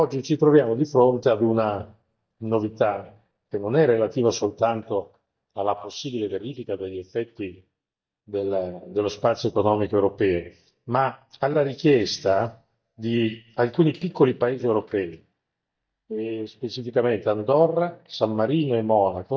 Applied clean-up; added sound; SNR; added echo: neural mask model DeepFilterNet 3.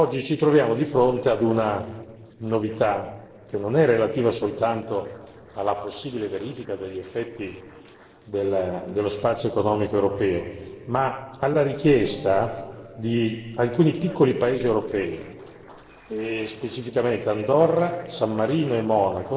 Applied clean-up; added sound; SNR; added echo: neural separator model SepFormer DNS4.